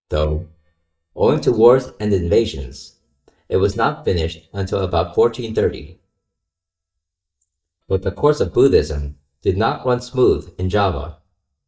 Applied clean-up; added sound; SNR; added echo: neural mask model DeepFilterNet 3.